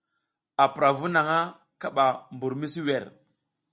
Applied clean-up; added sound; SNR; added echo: none; none; none; none.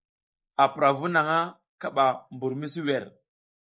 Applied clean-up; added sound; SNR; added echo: neural mask model Resemble Enhance denoiser.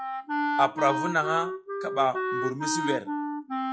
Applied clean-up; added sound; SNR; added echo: classical method log-MMSE.